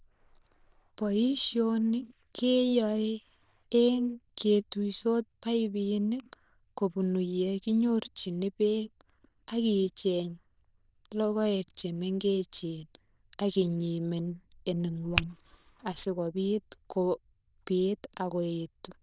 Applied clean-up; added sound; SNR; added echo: neural diffusion model UNIVERSE++.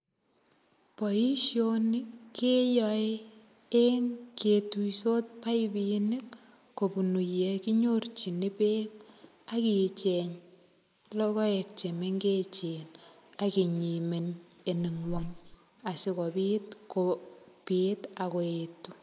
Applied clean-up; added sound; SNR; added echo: neural mask model Resemble Enhance denoiser.